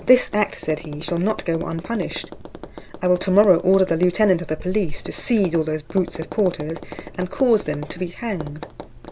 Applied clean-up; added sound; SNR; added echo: none; Tap; 13 dB; none.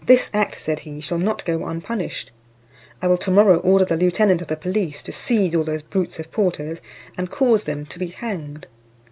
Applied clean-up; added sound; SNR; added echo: none; none; none; none.